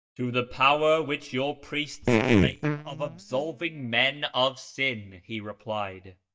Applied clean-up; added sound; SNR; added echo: neural mask model DeepFilterNet 3.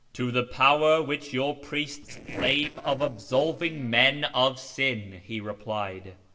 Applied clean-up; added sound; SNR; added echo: neural separator model SepFormer DNS4.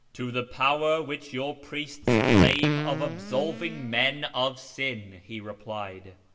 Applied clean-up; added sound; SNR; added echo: none; Fart; -5 dB; reverberation time 0.7 s.